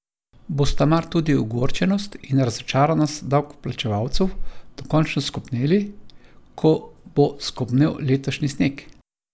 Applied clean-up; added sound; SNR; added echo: none; none; none; none.